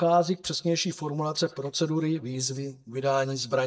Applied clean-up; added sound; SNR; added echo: neural mask model DeepFilterNet 3.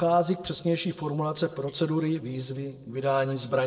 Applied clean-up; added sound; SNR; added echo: neural separator model SepFormer DNS4.